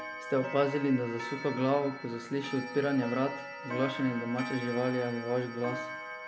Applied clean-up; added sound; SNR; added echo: none; Clock; 9 dB; none.